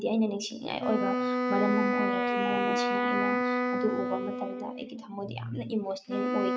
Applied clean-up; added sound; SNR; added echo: neural mask model RNNoise.